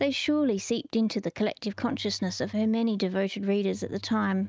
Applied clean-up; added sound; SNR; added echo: neural mask model RNNoise.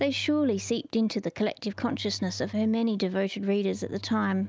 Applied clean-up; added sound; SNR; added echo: none; Engine; 20 dB; none.